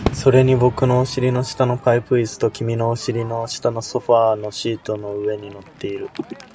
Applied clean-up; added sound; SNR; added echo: none; Crowd / Fireworks; 14 dB; none.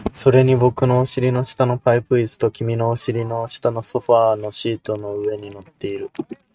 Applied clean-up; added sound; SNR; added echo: neural mask model RNNoise.